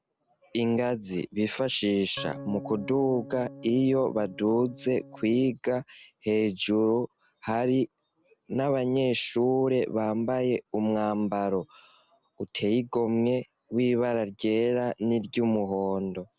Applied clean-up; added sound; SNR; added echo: none; Organ; 15 dB; none.